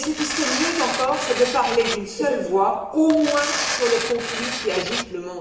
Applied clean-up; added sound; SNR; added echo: none; Tearing; 5 dB; reverberation time 0.9 s.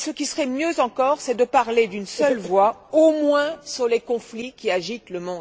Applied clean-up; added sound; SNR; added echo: none; none; none; none.